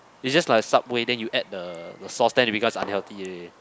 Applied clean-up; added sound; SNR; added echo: none; Fireworks; 19 dB; none.